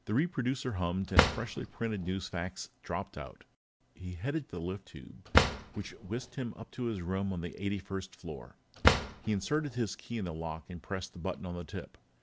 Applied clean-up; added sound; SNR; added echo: none; Drawer open or close; -4 dB; none.